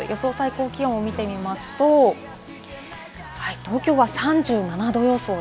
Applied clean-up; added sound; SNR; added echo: none; none; none; none.